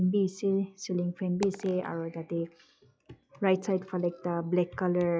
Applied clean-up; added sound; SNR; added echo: classical method log-MMSE.